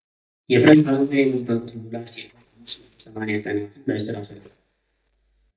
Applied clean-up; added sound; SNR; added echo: neural mask model DeepFilterNet 3.